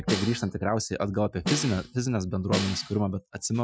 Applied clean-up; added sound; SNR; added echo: classical method Wiener filter.